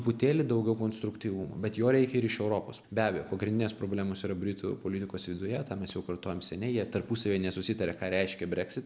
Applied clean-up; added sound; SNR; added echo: none; none; none; none.